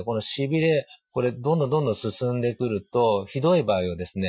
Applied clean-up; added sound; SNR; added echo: classical method Wiener filter.